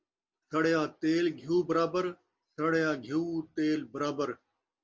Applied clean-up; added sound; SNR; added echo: none; none; none; none.